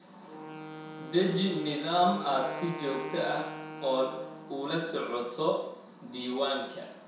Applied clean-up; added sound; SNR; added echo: none; Wind instrument, woodwind instrument; 13 dB; reverberation time 0.7 s.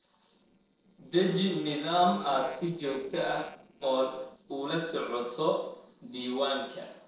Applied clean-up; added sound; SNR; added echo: neural separator model SepFormer DNS4.